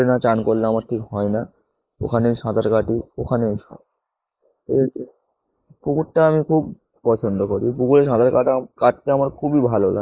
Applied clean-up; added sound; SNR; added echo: neural mask model Resemble Enhance denoiser.